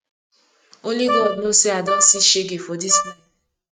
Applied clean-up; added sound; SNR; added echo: neural mask model RNNoise.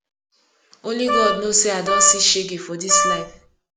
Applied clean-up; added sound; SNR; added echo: none; Wind instrument, woodwind instrument; 1 dB; none.